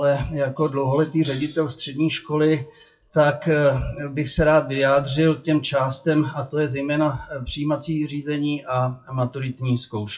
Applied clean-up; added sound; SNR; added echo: classical method WPE with log-MMSE.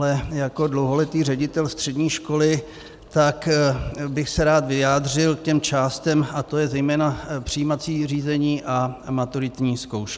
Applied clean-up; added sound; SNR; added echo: none; none; none; none.